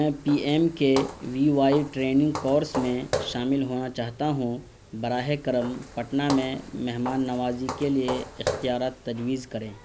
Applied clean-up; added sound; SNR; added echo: none; Walk, footsteps; 11 dB; none.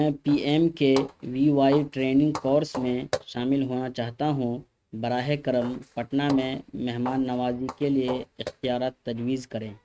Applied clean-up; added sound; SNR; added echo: neural mask model RNNoise.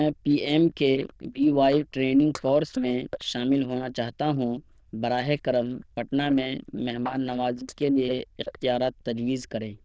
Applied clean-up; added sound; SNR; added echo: neural diffusion model UNIVERSE++.